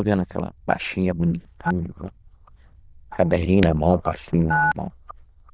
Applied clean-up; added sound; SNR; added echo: neural diffusion model UNIVERSE++.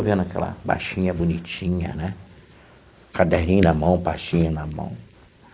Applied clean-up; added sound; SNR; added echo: neural mask model Resemble Enhance denoiser.